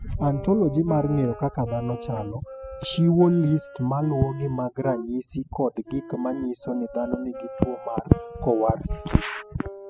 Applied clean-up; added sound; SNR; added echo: classical method spectral subtraction.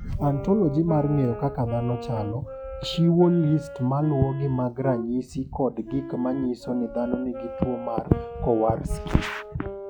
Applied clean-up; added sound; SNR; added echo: classical method log-MMSE.